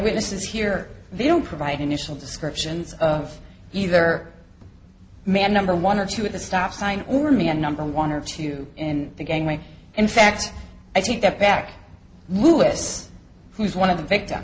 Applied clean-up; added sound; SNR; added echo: none; none; none; none.